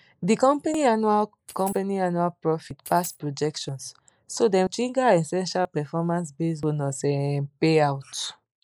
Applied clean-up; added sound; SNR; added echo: neural mask model Resemble Enhance denoiser.